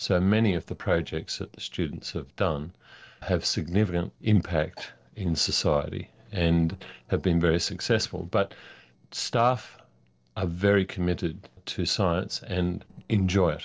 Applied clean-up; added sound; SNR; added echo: neural separator model SepFormer DNS4.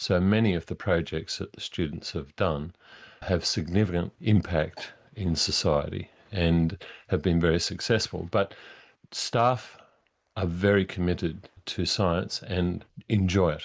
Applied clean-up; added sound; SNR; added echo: neural mask model Resemble Enhance denoiser.